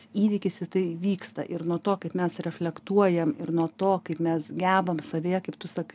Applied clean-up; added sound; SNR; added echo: none; none; none; none.